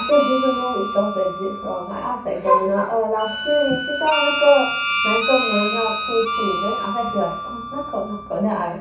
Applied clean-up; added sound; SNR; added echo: none; Harmonica; 3 dB; reverberation time 0.6 s.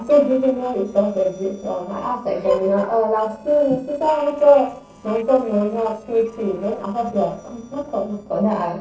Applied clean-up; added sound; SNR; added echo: neural separator model SepFormer DNS4.